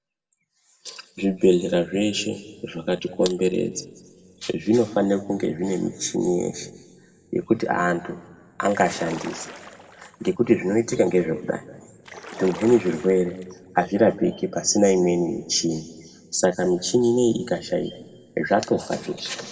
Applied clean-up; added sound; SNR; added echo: none; Splash, splatter; 16 dB; reverberation time 1.3 s.